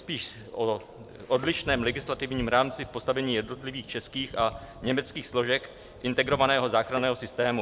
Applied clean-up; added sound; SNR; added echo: none; Thump, thud + Thunder; 17 dB; none.